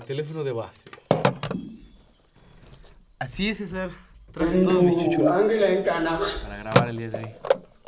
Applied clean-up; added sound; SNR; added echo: none; Telephone; 3 dB; reverberation time 0.7 s.